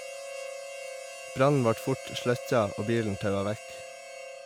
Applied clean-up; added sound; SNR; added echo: none; Harmonica; 11 dB; none.